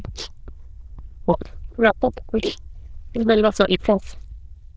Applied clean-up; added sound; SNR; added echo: neural diffusion model UNIVERSE++.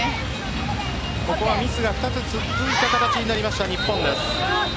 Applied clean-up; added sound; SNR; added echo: none; none; none; none.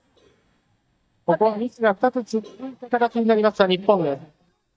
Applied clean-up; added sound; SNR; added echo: neural mask model DeepFilterNet 3.